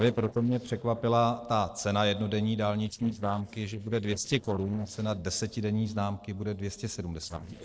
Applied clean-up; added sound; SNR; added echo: neural separator model SepFormer DNS4.